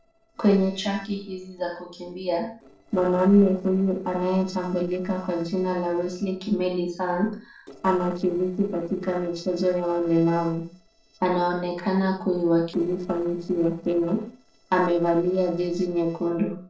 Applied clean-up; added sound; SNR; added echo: neural separator model SepFormer DNS4.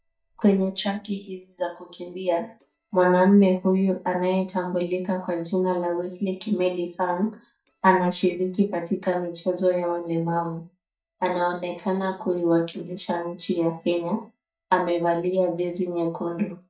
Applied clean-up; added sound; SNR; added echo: neural mask model DeepFilterNet 3.